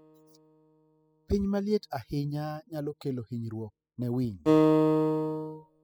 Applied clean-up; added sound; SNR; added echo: classical method spectral subtraction.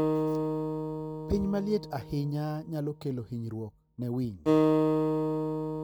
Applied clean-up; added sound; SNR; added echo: none; Acoustic guitar; -4 dB; none.